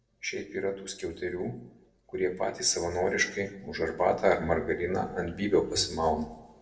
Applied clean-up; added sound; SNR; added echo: neural separator model SepFormer DNS4.